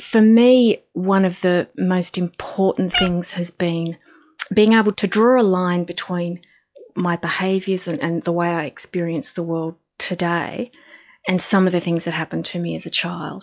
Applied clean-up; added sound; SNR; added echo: classical method log-MMSE.